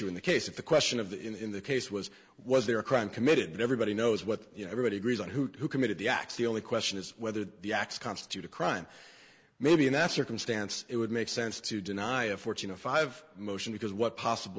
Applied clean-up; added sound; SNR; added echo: none; none; none; none.